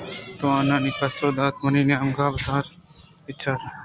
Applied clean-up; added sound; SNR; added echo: none; none; none; none.